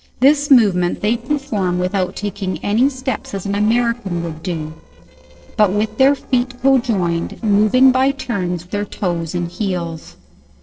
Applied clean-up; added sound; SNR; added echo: neural separator model SepFormer DNS4.